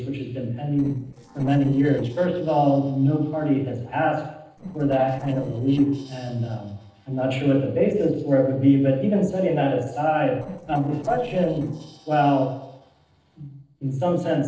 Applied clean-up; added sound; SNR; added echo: neural separator model SepFormer DNS4.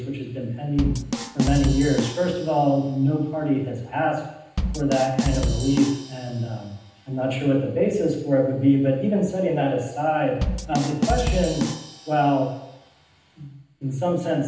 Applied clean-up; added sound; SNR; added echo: none; Bass drum / Drum kit; 6 dB; reverberation time 0.9 s.